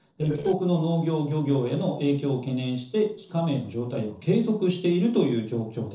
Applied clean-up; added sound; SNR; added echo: neural separator model SepFormer DNS4.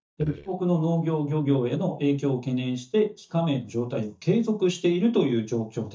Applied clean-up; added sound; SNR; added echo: neural mask model DeepFilterNet 3.